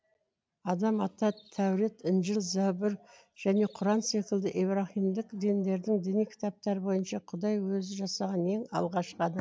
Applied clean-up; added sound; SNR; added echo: none; none; none; none.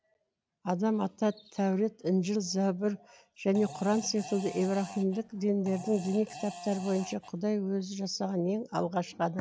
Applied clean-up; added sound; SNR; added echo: none; Fart; 14 dB; none.